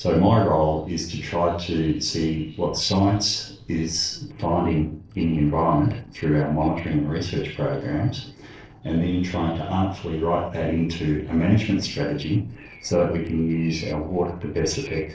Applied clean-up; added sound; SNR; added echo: neural separator model SepFormer DNS4.